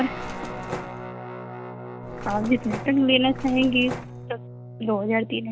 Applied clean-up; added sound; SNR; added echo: none; Guitar + Mechanisms; 9 dB; none.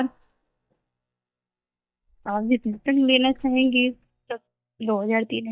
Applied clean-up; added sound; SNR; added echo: neural mask model DeepFilterNet 3.